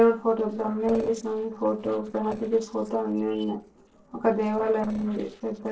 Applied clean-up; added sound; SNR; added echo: neural separator model SepFormer DNS4.